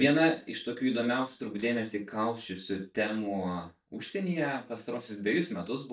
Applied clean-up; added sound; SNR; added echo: neural mask model DeepFilterNet 3.